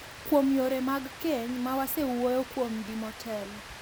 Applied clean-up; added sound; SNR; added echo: none; Rain; 15 dB; none.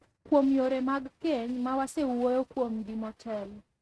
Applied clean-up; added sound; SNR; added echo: neural mask model RNNoise.